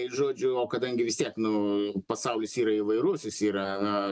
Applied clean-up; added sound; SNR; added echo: none; none; none; none.